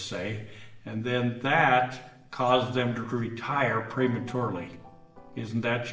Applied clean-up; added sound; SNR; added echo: neural separator model SepFormer DNS4.